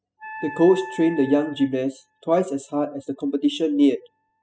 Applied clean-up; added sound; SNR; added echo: classical method spectral subtraction.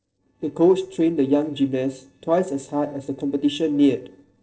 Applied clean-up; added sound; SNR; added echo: neural separator model SepFormer DNS4.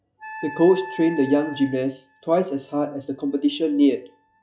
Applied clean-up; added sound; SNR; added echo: classical method log-MMSE.